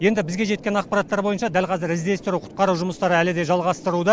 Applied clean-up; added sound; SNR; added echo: none; none; none; none.